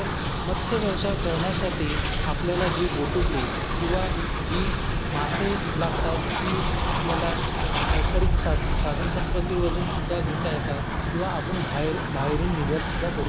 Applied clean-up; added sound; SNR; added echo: none; Train; -4 dB; none.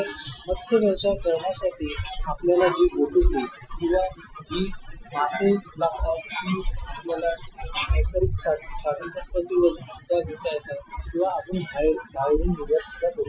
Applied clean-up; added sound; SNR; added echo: classical method Wiener filter.